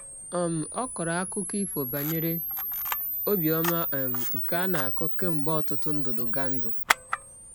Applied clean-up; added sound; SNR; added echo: none; Camera; -2 dB; none.